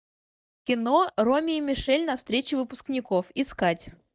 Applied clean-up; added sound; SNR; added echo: neural mask model DeepFilterNet 3.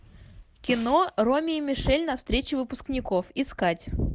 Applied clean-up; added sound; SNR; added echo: none; Snare drum; 19 dB; none.